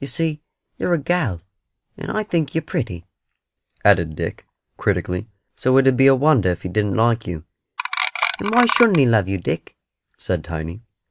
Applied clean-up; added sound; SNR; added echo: none; Clock; 1 dB; none.